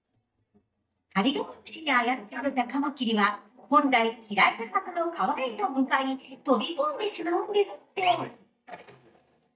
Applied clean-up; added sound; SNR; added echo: neural mask model DeepFilterNet 3.